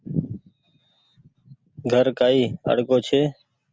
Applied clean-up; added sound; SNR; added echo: none; none; none; none.